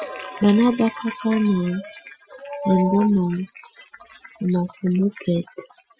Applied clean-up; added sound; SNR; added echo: classical method Wiener filter.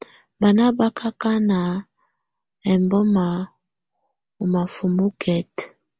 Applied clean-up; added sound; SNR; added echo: none; none; none; none.